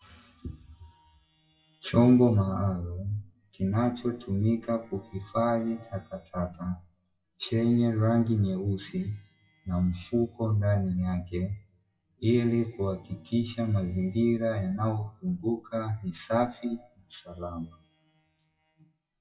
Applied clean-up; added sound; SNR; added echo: classical method WPE with log-MMSE.